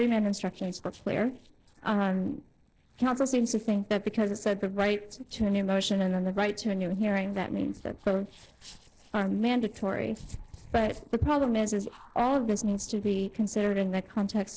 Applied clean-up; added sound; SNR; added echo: neural separator model SepFormer DNS4.